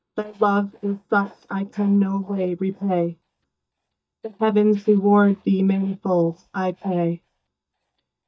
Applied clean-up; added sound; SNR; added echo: neural mask model DeepFilterNet 3.